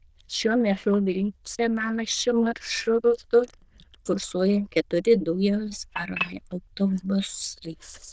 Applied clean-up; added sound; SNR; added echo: neural diffusion model UNIVERSE++.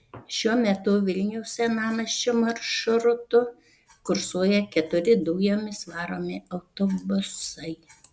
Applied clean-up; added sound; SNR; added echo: none; none; none; none.